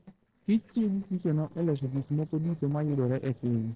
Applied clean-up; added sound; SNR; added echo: neural separator model SepFormer DNS4.